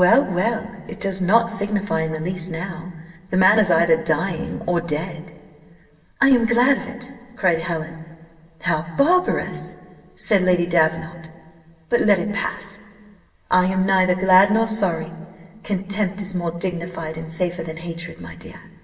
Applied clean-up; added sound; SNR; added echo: none; none; none; reverberation time 2.1 s.